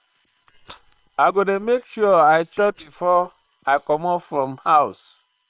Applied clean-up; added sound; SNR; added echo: neural separator model SepFormer WHAM!.